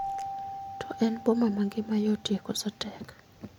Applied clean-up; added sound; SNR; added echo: none; Keyboard (musical); 11 dB; none.